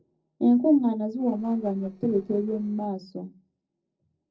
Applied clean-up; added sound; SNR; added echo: neural separator model SepFormer DNS4.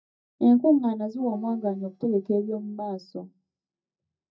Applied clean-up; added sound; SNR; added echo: neural mask model DeepFilterNet 3.